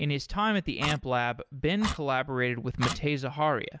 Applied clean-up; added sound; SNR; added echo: none; Clock; 11 dB; none.